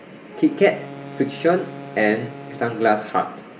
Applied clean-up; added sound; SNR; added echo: none; Wind instrument, woodwind instrument; 16 dB; reverberation time 1.1 s.